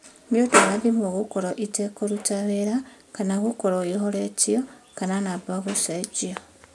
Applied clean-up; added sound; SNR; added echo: none; none; none; none.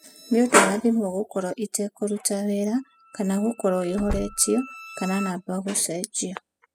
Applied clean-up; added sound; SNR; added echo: classical method spectral subtraction.